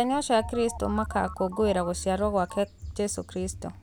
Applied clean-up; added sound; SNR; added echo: none; Telephone; 16 dB; none.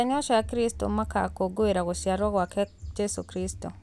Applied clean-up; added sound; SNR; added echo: none; none; none; none.